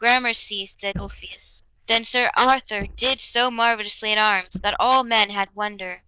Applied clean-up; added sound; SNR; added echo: neural diffusion model UNIVERSE++.